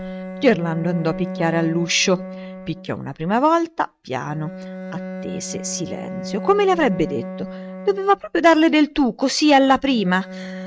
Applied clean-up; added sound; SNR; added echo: neural mask model RNNoise.